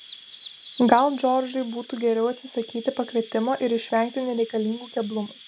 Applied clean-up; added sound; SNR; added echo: none; Chirp, tweet; 17 dB; none.